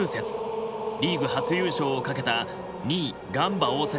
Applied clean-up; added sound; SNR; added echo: none; none; none; none.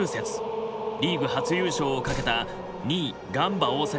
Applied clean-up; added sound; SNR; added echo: none; Slam; 12 dB; none.